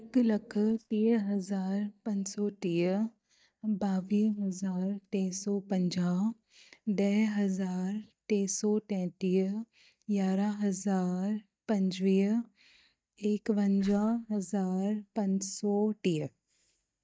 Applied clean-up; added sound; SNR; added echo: neural mask model DeepFilterNet 3.